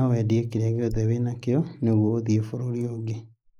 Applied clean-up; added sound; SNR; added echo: neural mask model Resemble Enhance denoiser.